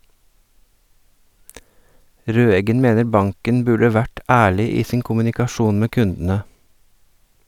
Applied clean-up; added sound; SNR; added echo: none; none; none; none.